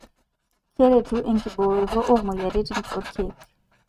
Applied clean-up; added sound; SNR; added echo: neural mask model RNNoise.